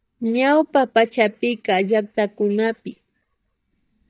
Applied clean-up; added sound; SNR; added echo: neural mask model DeepFilterNet 3.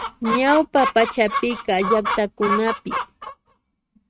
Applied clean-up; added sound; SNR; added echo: neural mask model RNNoise.